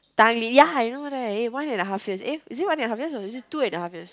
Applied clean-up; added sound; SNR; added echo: none; none; none; none.